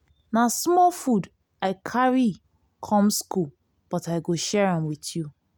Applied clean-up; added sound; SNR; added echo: none; none; none; none.